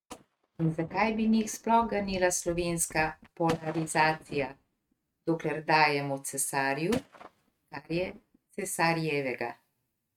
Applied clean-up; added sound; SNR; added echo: neural mask model RNNoise.